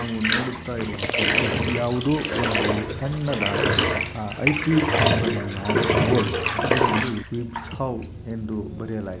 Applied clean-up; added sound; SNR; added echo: none; Bathtub (filling or washing); -2 dB; none.